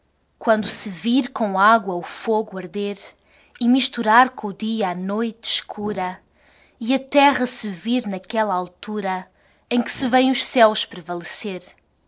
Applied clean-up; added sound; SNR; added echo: neural separator model SepFormer DNS4.